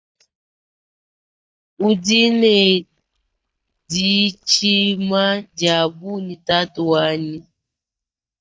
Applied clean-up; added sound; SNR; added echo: neural mask model DeepFilterNet 3.